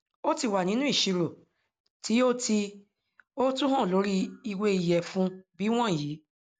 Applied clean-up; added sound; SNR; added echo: none; none; none; none.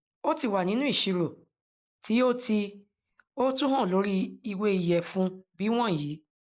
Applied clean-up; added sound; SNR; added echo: neural mask model Resemble Enhance denoiser.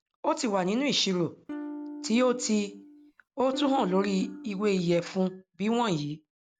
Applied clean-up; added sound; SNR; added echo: none; Electric guitar / Strum; 12 dB; none.